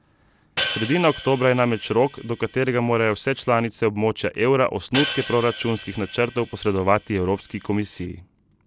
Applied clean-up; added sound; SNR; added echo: none; Hi-hat; 7 dB; none.